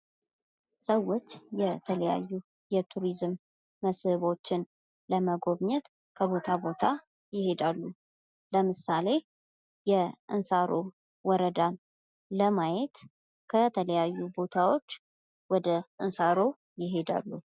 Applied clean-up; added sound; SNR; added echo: none; none; none; none.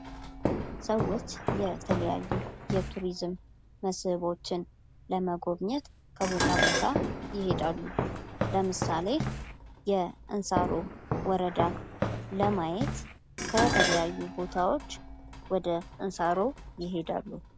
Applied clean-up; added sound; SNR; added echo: none; Dishes, pots, and pans + Walk, footsteps; 2 dB; none.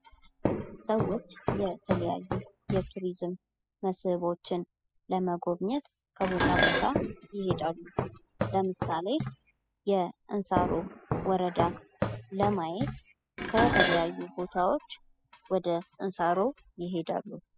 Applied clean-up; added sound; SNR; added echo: classical method spectral subtraction.